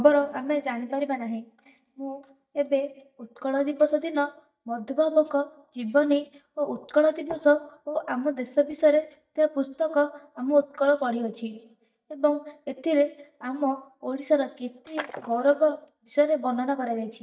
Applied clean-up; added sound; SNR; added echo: neural mask model DeepFilterNet 3.